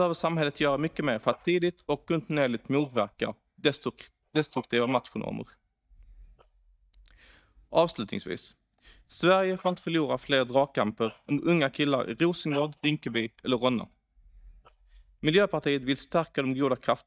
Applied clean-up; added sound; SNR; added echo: neural mask model DeepFilterNet 3.